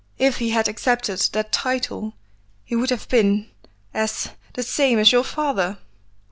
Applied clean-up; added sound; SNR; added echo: none; none; none; none.